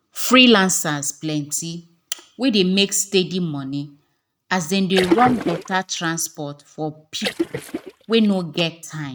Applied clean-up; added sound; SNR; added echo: neural mask model RNNoise.